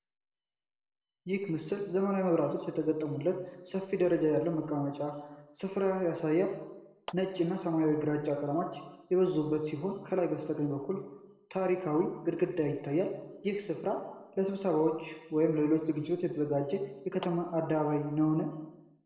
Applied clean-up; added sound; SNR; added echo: neural separator model SepFormer DNS4.